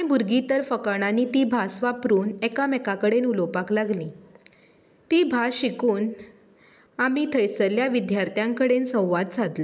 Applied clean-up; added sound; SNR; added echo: none; none; none; none.